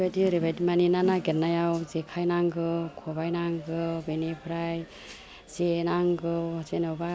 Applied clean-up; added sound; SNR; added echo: none; none; none; none.